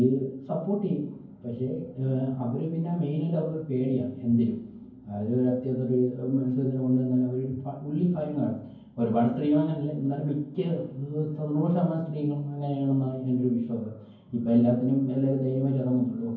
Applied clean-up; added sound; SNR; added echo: none; none; none; reverberation time 0.9 s.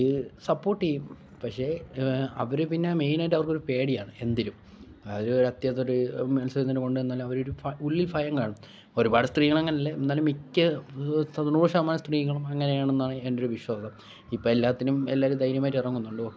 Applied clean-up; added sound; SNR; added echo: none; none; none; none.